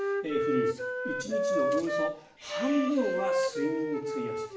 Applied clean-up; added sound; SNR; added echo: none; Wind instrument, woodwind instrument; -3 dB; reverberation time 0.5 s.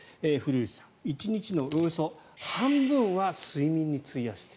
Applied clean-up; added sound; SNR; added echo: none; none; none; none.